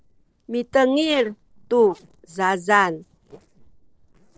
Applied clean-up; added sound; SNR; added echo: neural separator model SepFormer DNS4.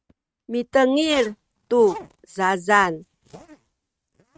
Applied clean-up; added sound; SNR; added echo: neural mask model RNNoise.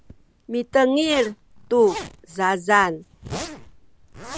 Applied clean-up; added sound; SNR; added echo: none; Zipper (clothing); 15 dB; none.